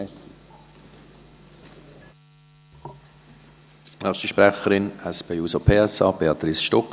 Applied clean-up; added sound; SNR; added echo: none; none; none; none.